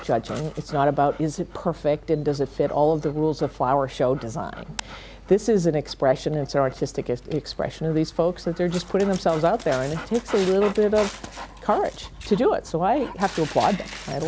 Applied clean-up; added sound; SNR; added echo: none; Dog; 16 dB; none.